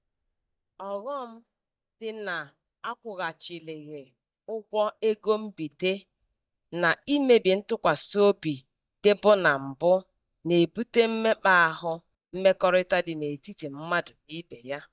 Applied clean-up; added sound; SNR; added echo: neural mask model DeepFilterNet 3.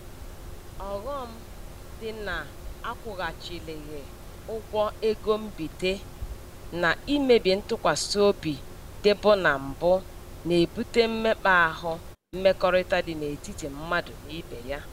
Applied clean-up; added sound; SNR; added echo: none; Mechanisms; 13 dB; none.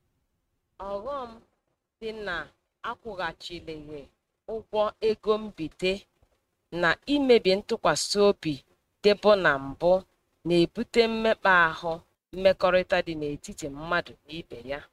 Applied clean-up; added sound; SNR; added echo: neural mask model RNNoise.